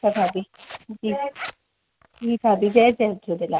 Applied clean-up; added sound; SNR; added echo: none; Zipper (clothing); 19 dB; none.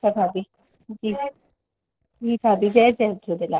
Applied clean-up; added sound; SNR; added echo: neural separator model SepFormer DNS4.